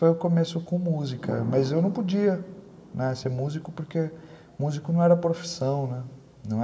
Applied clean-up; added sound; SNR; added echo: none; Thunder / Rain; 17 dB; reverberation time 1.5 s.